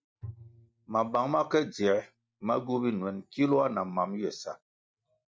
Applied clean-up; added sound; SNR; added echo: neural mask model RNNoise.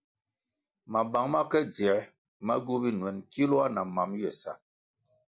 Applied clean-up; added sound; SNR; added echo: none; none; none; none.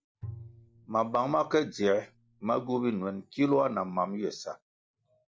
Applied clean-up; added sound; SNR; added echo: none; Bowed string instrument; 19 dB; none.